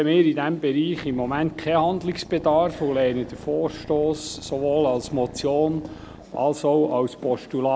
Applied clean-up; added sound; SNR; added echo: none; Purr; 19 dB; none.